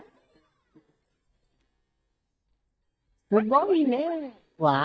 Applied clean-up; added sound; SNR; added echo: neural mask model DeepFilterNet 3.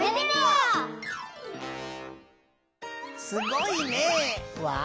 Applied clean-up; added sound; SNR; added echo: none; none; none; none.